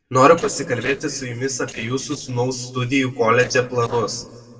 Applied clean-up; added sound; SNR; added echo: neural separator model SepFormer DNS4.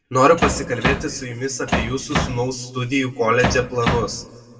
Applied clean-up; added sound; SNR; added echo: none; Bass drum; 2 dB; reverberation time 1.1 s.